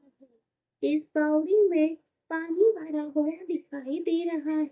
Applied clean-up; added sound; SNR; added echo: neural mask model DeepFilterNet 3.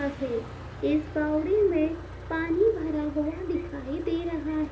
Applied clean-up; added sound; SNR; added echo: none; Motor vehicle (road); 12 dB; reverberation time 0.3 s.